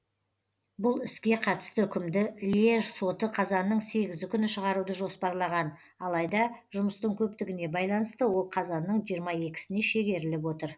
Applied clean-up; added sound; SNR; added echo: none; none; none; none.